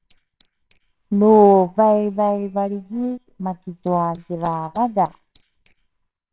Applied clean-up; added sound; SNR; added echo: neural separator model SepFormer WHAMR!.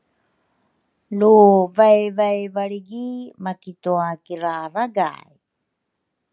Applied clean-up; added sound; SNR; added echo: none; none; none; none.